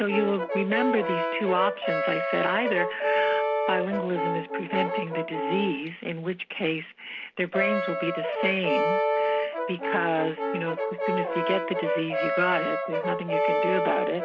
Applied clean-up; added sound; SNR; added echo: none; Brass instrument; -1 dB; none.